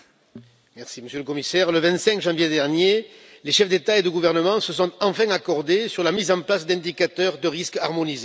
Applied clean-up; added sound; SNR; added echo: none; none; none; none.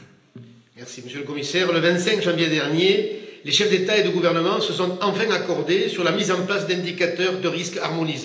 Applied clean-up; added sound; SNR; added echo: none; none; none; reverberation time 0.9 s.